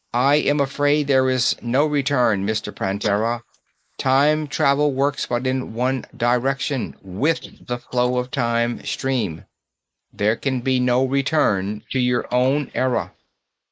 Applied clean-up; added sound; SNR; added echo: neural mask model Resemble Enhance denoiser.